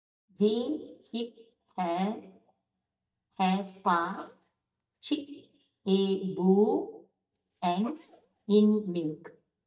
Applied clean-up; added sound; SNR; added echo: neural mask model DeepFilterNet 3.